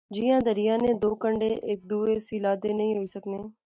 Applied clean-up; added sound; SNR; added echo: neural mask model DeepFilterNet 3.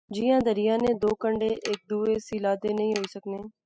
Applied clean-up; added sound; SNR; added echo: classical method spectral subtraction.